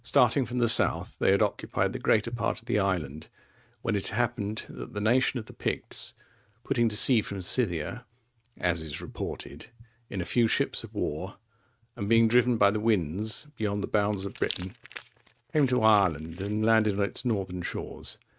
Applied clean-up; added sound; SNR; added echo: neural mask model RNNoise.